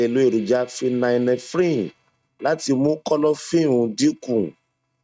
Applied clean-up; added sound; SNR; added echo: neural mask model RNNoise.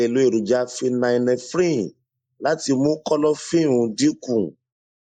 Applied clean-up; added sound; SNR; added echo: neural mask model Resemble Enhance denoiser.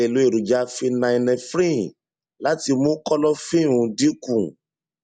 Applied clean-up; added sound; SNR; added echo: none; none; none; none.